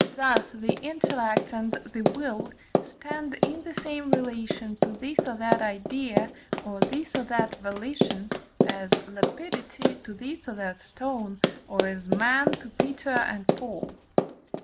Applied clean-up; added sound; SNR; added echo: none; Run; -2 dB; none.